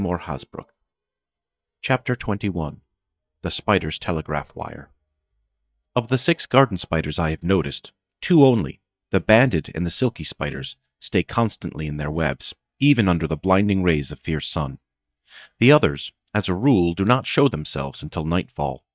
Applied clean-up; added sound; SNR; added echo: neural mask model DeepFilterNet 3.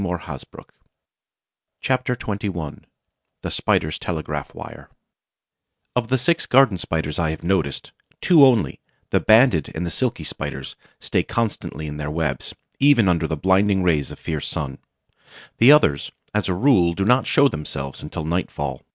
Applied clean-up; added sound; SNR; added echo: none; none; none; none.